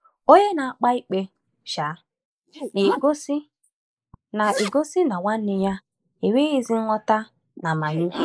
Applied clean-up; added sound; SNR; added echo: neural mask model Resemble Enhance denoiser.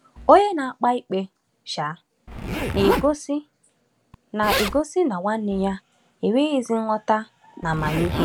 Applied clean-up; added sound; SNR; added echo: none; Zipper (clothing); 8 dB; none.